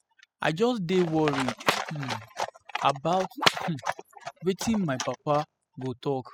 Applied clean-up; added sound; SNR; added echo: classical method spectral subtraction.